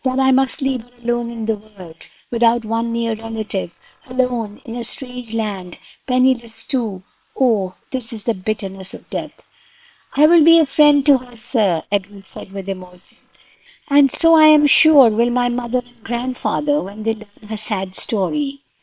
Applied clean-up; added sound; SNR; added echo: neural separator model SepFormer WHAM!.